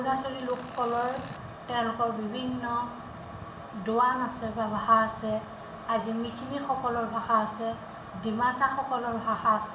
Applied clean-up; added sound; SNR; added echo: none; Tools; 18 dB; reverberation time 1.9 s.